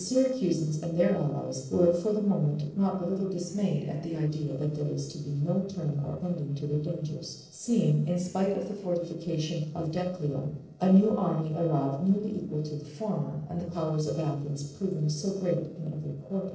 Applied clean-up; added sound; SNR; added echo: neural separator model SepFormer DNS4.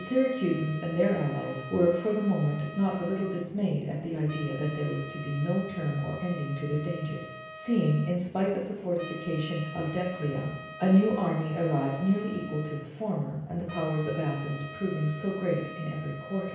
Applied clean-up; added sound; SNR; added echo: none; Trumpet; 15 dB; reverberation time 0.9 s.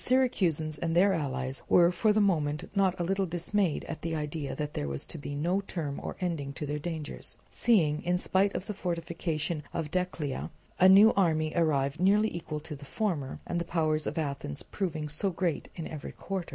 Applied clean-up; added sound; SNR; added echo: none; none; none; none.